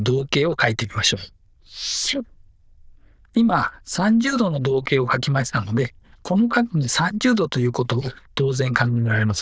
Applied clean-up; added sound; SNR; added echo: neural diffusion model UNIVERSE++.